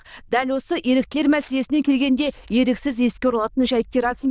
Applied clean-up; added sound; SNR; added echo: neural diffusion model UNIVERSE++.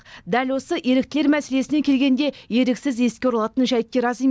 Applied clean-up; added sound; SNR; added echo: none; none; none; none.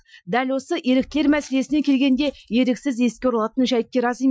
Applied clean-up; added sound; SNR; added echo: classical method Wiener filter.